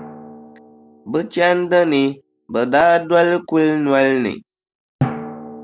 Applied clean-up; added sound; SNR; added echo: none; Drum; 14 dB; none.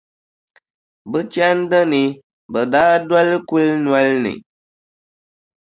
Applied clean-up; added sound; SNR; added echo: none; none; none; none.